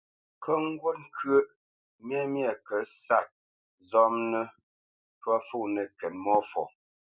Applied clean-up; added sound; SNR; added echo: none; none; none; none.